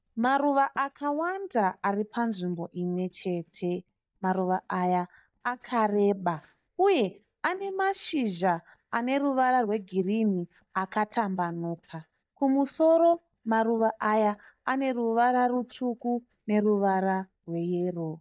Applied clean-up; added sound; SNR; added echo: neural mask model DeepFilterNet 3.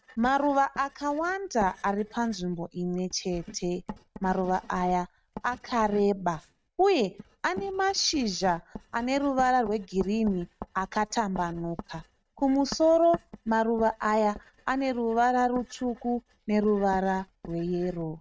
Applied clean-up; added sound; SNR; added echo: neural mask model RNNoise.